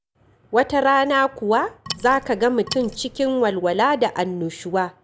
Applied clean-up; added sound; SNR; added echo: none; Wood; 14 dB; none.